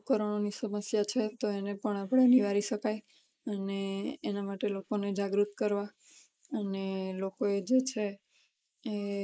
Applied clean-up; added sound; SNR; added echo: neural mask model Resemble Enhance denoiser.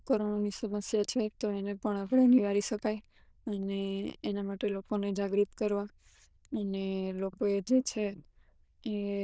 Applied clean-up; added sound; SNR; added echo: neural diffusion model UNIVERSE++.